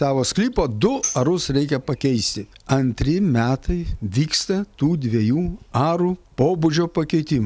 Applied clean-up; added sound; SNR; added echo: none; Tambourine; 12 dB; none.